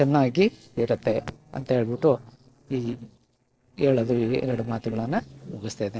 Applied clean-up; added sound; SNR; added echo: neural separator model SepFormer DNS4.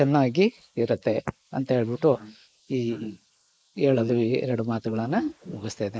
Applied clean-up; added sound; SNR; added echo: neural mask model Resemble Enhance denoiser.